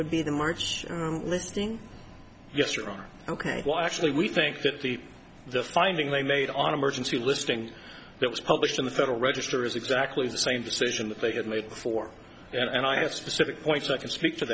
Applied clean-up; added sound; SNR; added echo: none; none; none; none.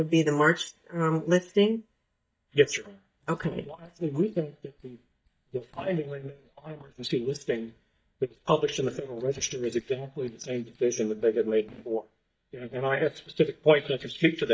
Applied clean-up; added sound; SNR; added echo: neural mask model DeepFilterNet 3.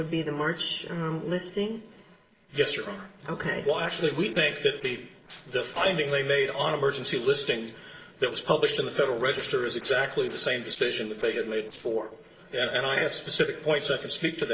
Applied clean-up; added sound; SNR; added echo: neural separator model SepFormer DNS4.